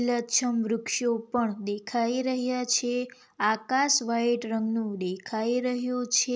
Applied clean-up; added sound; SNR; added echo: none; none; none; none.